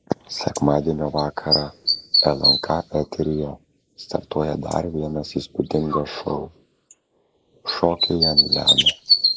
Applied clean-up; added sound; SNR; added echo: neural mask model Resemble Enhance denoiser.